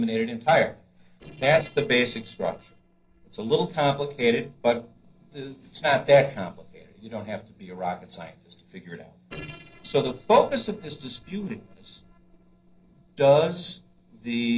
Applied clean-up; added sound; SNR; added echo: neural separator model SepFormer DNS4.